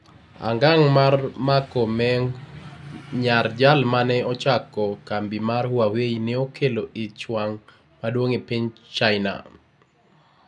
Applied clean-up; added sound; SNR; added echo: none; none; none; none.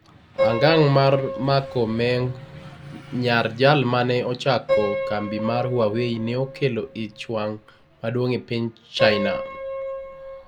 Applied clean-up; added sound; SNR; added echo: none; Piano; 7 dB; none.